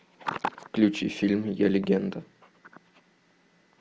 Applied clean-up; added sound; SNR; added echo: none; none; none; none.